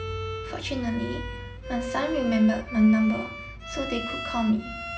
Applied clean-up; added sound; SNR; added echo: none; Bowed string instrument; 9 dB; reverberation time 0.4 s.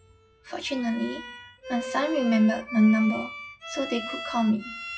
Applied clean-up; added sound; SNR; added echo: classical method WPE with log-MMSE.